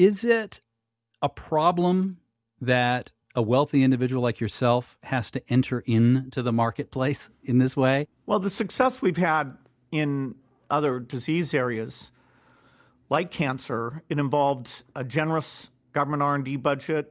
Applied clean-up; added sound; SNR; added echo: none; none; none; none.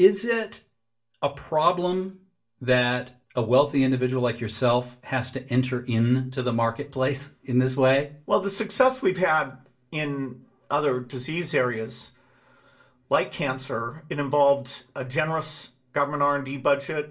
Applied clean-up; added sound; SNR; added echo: none; none; none; reverberation time 0.2 s.